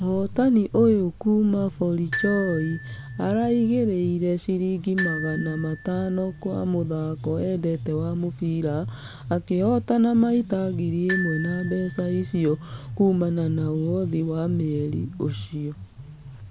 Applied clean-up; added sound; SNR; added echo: none; Glockenspiel; 12 dB; none.